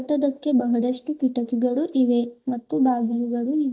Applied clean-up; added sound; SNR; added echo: neural mask model DeepFilterNet 3.